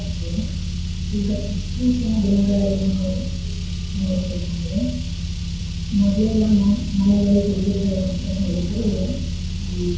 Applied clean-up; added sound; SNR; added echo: none; Car; 3 dB; reverberation time 0.7 s.